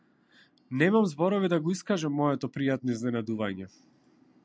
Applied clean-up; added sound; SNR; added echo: none; none; none; none.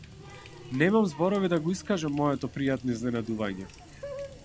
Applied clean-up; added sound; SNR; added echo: none; Water tap, faucet; 16 dB; none.